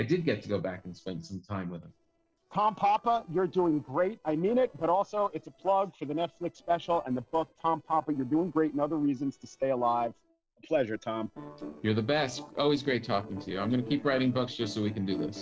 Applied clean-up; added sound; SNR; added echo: neural separator model SepFormer DNS4.